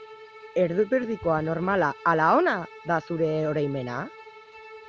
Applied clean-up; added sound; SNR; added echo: none; Bowed string instrument; 19 dB; none.